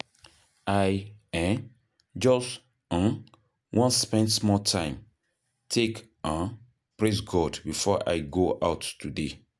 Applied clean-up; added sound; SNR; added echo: none; none; none; none.